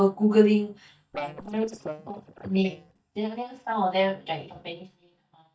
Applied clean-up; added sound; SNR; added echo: neural mask model DeepFilterNet 3.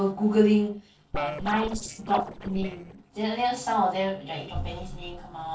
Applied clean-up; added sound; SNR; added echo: neural separator model SepFormer DNS4.